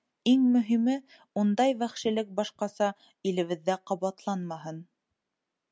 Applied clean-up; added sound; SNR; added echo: none; none; none; none.